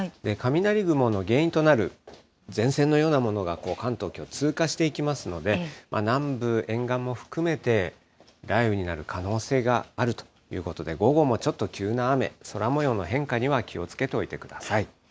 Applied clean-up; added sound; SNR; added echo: none; none; none; none.